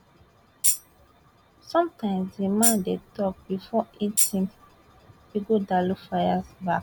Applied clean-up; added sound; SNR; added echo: none; Tambourine; -1 dB; none.